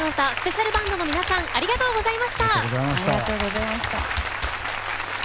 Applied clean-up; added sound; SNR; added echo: none; Computer keyboard; 9 dB; none.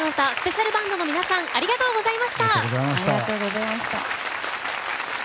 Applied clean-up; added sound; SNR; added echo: none; none; none; none.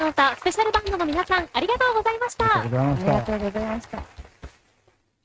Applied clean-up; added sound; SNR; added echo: neural mask model RNNoise.